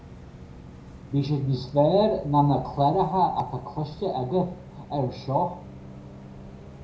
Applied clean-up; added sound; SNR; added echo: none; Bus; 16 dB; reverberation time 0.4 s.